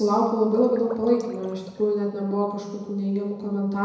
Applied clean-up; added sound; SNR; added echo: none; Water / Liquid; 15 dB; reverberation time 1.0 s.